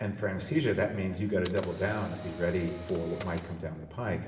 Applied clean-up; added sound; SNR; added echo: none; Camera; 16 dB; reverberation time 1.3 s.